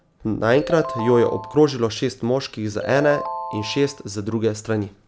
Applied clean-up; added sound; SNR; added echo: none; Ringtone; 10 dB; none.